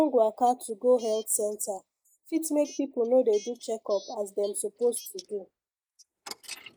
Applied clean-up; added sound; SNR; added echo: neural mask model Resemble Enhance denoiser.